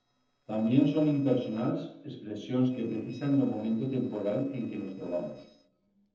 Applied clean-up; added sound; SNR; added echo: neural separator model SepFormer DNS4.